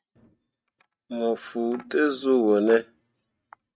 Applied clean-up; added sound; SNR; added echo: neural mask model RNNoise.